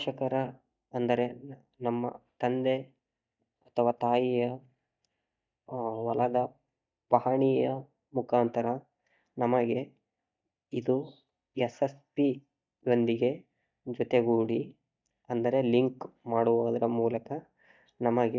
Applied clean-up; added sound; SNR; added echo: neural mask model DeepFilterNet 3.